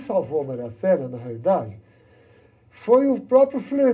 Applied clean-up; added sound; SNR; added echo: none; none; none; reverberation time 0.2 s.